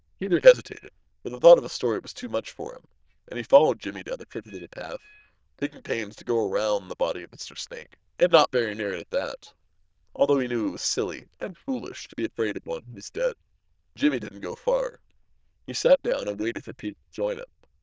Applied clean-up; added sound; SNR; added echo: neural diffusion model UNIVERSE++.